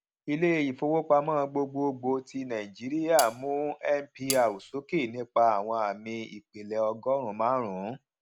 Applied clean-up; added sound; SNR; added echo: none; Cutlery, silverware; 9 dB; none.